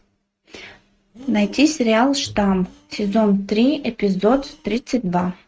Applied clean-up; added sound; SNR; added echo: neural mask model RNNoise.